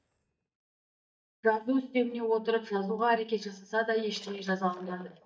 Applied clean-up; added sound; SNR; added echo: neural mask model DeepFilterNet 3.